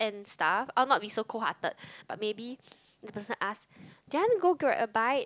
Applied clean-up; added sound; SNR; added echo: none; none; none; none.